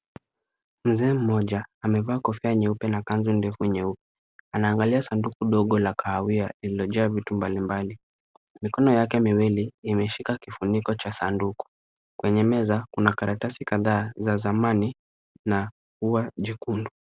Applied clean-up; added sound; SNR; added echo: none; none; none; none.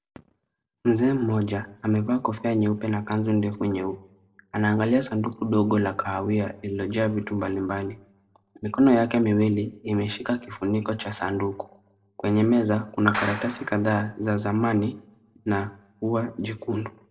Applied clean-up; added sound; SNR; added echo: none; Clapping; 11 dB; reverberation time 0.3 s.